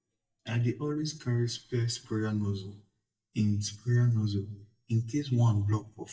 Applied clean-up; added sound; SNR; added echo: neural mask model DeepFilterNet 3.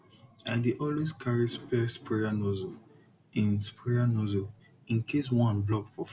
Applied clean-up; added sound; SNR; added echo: none; none; none; none.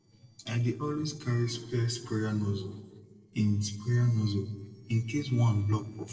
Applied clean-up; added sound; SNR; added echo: neural separator model SepFormer DNS4.